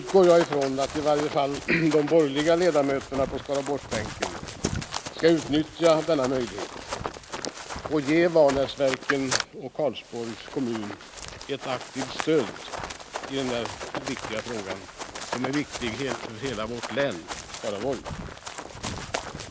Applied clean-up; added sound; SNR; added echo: none; Run; 9 dB; none.